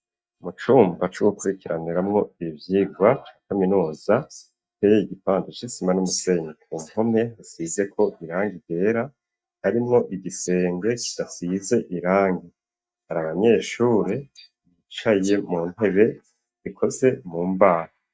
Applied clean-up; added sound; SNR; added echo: neural mask model DeepFilterNet 3.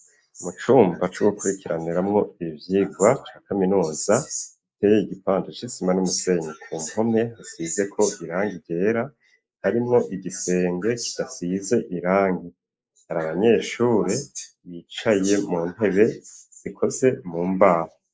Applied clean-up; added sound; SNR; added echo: neural mask model Resemble Enhance denoiser.